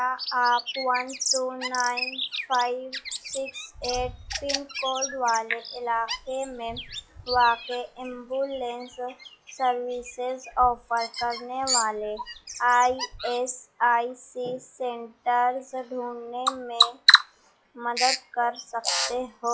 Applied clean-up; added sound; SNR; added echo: classical method log-MMSE.